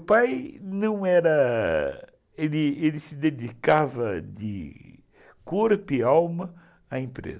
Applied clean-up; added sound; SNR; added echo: none; none; none; none.